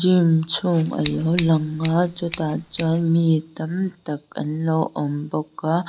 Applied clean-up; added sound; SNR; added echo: none; Scissors; 10 dB; none.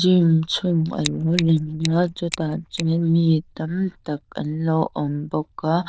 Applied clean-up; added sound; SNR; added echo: neural diffusion model UNIVERSE++.